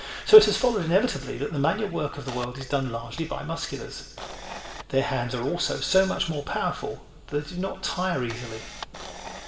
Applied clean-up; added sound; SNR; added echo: none; Camera; 18 dB; reverberation time 0.9 s.